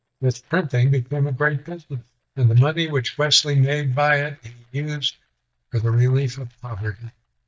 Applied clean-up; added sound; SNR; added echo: neural mask model DeepFilterNet 3.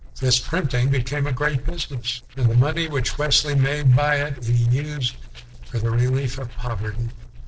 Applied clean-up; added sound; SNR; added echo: neural separator model SepFormer DNS4.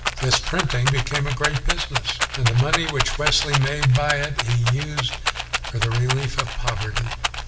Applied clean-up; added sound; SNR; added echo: none; Rattle; 4 dB; reverberation time 0.7 s.